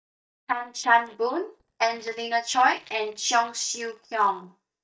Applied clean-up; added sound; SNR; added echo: neural mask model DeepFilterNet 3.